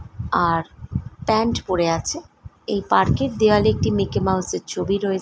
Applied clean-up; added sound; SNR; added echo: none; none; none; none.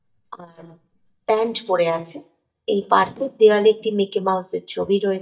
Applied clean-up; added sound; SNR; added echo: neural mask model DeepFilterNet 3.